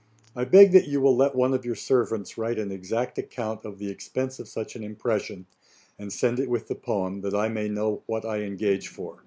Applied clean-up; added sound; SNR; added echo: none; none; none; none.